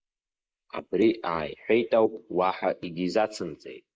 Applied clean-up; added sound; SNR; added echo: neural mask model Resemble Enhance denoiser.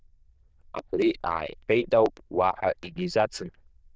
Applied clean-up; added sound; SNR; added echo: neural diffusion model UNIVERSE++.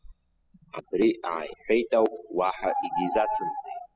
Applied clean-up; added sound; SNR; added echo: classical method spectral subtraction.